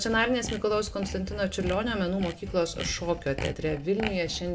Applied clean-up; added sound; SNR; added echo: none; Sawing; 11 dB; reverberation time 0.3 s.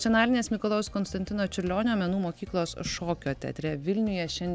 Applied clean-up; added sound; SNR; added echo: none; none; none; none.